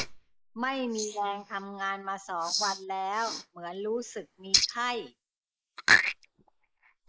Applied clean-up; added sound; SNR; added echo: neural mask model Resemble Enhance denoiser.